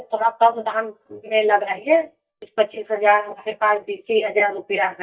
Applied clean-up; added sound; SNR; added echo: neural mask model DeepFilterNet 3.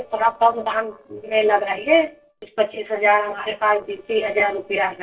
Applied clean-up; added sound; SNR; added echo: neural separator model SepFormer DNS4.